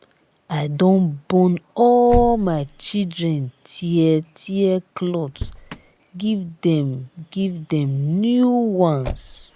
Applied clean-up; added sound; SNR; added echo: none; Motor vehicle (road); 15 dB; none.